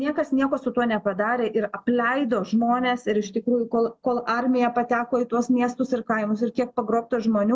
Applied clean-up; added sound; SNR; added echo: none; none; none; none.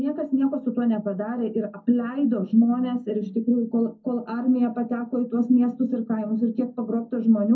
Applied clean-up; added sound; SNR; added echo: none; none; none; reverberation time 0.4 s.